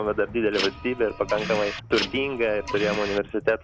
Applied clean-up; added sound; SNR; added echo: none; Printer; 7 dB; none.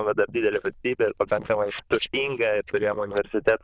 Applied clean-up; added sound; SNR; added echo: neural diffusion model UNIVERSE++.